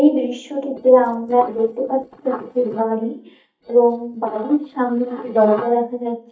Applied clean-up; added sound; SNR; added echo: neural mask model DeepFilterNet 3.